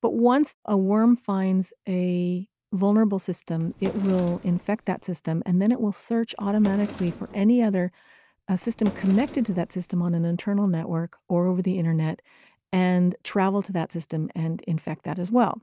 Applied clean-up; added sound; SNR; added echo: none; Drawer open or close; 16 dB; none.